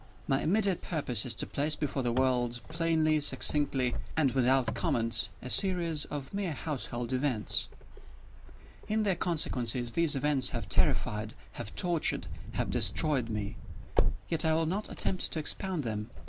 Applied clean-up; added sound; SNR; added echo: none; Wind; 3 dB; none.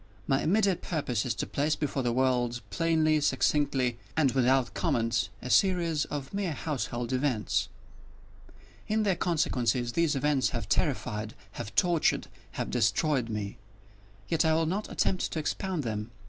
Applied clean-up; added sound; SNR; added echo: none; none; none; none.